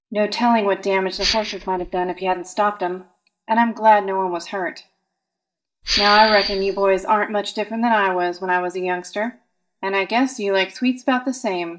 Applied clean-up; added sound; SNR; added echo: neural mask model DeepFilterNet 3.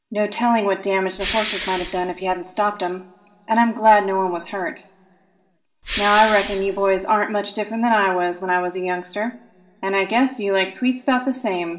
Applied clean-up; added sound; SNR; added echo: none; Respiratory sounds; 2 dB; reverberation time 1.6 s.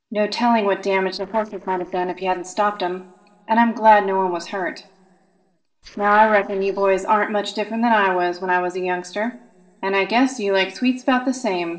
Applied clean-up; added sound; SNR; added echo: neural separator model SepFormer DNS4.